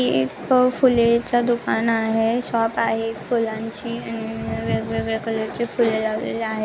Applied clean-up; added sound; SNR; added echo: none; none; none; none.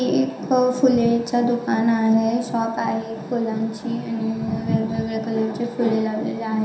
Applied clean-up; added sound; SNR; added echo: none; none; none; reverberation time 0.7 s.